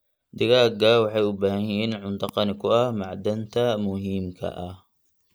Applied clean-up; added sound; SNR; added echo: neural mask model DeepFilterNet 3.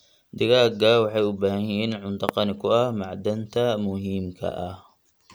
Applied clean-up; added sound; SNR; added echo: none; Fireworks; 16 dB; none.